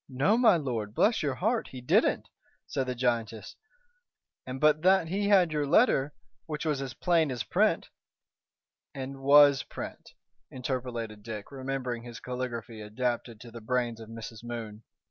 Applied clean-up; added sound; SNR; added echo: none; none; none; none.